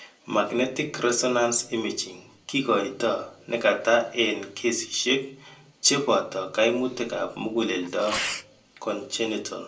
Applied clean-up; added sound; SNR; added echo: none; Sneeze; 9 dB; reverberation time 0.2 s.